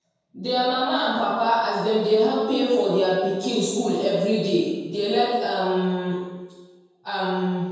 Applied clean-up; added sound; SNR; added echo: none; none; none; reverberation time 1.2 s.